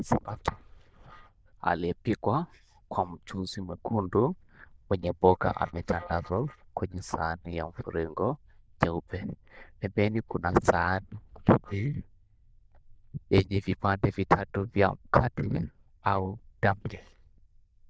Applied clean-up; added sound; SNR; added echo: neural diffusion model UNIVERSE++.